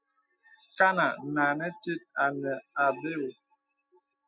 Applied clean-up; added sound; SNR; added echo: classical method spectral subtraction.